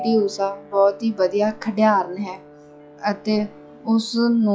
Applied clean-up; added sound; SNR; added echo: classical method log-MMSE.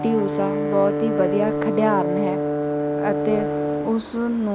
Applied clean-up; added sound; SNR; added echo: none; Brass instrument; 0 dB; none.